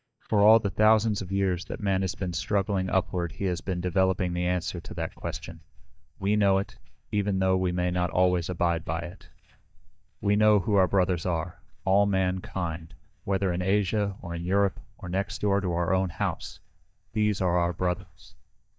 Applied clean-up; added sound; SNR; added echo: neural mask model DeepFilterNet 3.